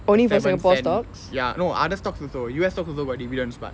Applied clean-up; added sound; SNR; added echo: none; none; none; none.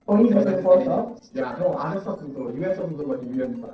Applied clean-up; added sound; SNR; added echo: neural separator model SepFormer DNS4.